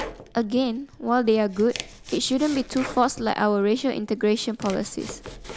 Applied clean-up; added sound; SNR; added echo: none; Domestic sounds, home sounds; 16 dB; none.